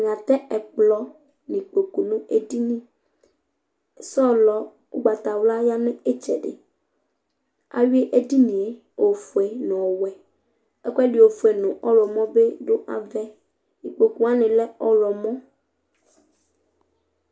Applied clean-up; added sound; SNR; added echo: none; none; none; none.